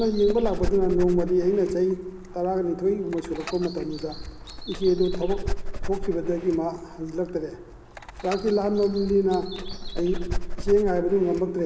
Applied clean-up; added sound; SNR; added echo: none; Dog; 6 dB; reverberation time 0.3 s.